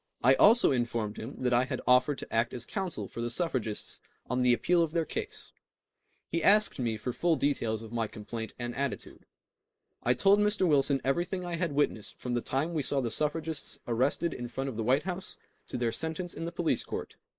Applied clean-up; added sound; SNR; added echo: neural mask model Resemble Enhance denoiser.